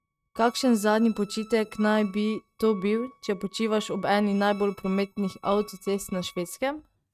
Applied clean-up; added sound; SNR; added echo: neural mask model RNNoise.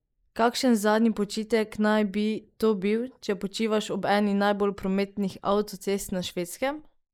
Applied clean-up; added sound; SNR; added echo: neural mask model Resemble Enhance denoiser.